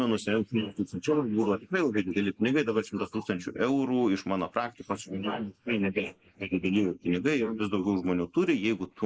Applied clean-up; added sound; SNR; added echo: neural mask model Resemble Enhance denoiser.